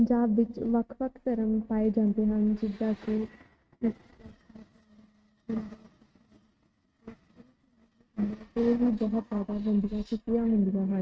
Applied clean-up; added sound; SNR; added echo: neural mask model RNNoise.